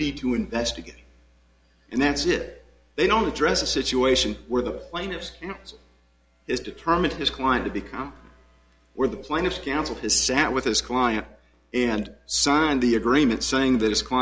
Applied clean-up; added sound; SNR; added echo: none; none; none; none.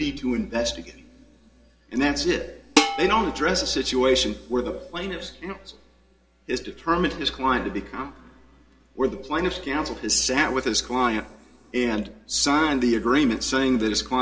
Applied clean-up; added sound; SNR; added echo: none; Dishes, pots, and pans; 3 dB; reverberation time 1.7 s.